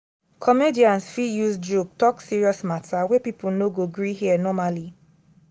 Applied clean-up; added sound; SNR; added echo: none; none; none; none.